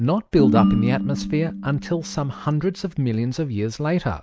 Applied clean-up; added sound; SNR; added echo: none; Ringtone; 2 dB; none.